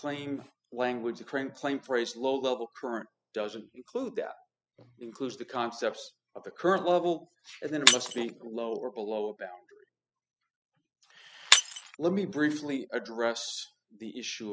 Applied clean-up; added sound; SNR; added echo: classical method spectral subtraction.